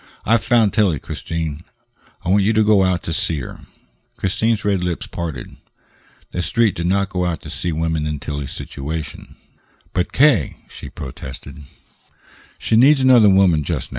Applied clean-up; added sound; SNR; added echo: none; none; none; none.